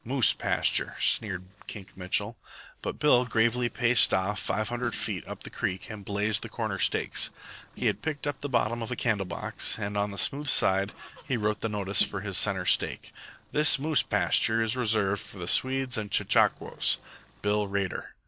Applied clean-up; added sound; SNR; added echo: neural separator model SepFormer DNS4.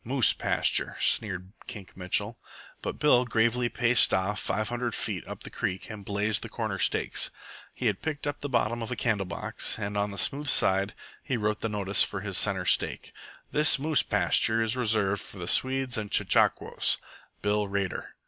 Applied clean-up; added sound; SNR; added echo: none; none; none; none.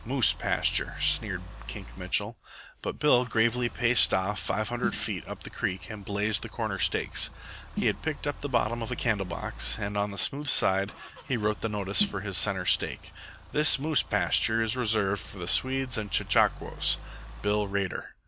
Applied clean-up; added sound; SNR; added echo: none; Idling / Engine starting / Accelerating, revving, vroom / Car + Snare drum; 12 dB; none.